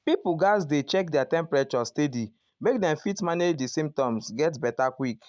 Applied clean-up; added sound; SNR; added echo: none; none; none; none.